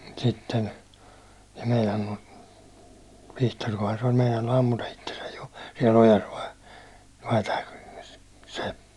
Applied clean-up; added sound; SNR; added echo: none; none; none; none.